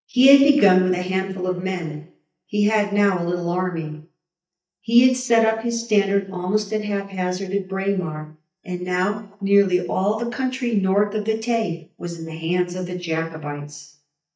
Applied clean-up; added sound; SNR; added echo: neural mask model DeepFilterNet 3.